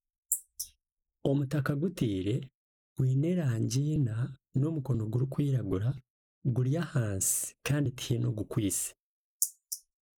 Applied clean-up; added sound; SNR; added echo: neural mask model Resemble Enhance denoiser.